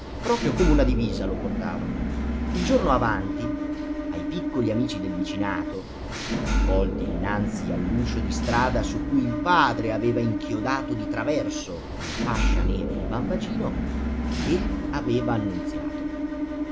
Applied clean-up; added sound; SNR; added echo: none; Engine / Mechanisms; -1 dB; none.